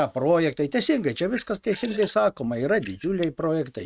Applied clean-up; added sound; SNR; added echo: neural mask model RNNoise.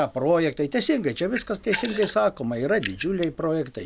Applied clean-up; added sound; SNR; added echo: none; Camera; 12 dB; none.